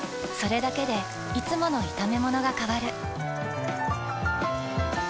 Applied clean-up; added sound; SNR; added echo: none; none; none; none.